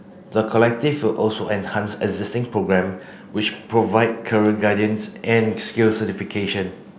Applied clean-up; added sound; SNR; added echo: none; none; none; none.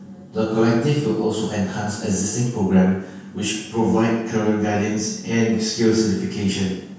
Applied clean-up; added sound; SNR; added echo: none; none; none; reverberation time 0.6 s.